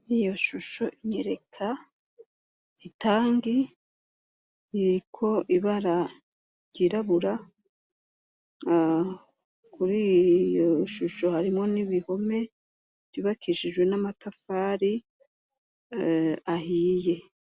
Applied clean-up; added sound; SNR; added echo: none; none; none; none.